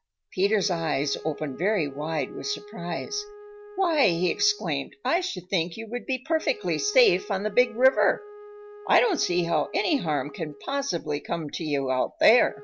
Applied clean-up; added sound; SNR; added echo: none; Wind instrument, woodwind instrument; 18 dB; none.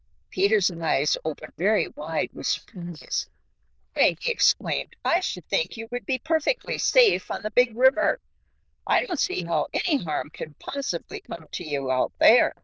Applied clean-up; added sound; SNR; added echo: neural diffusion model UNIVERSE++.